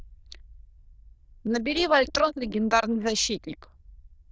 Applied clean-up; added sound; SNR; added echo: neural diffusion model UNIVERSE++.